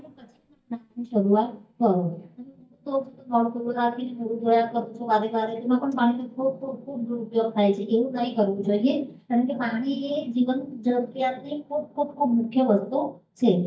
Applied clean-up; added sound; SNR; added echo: neural mask model DeepFilterNet 3.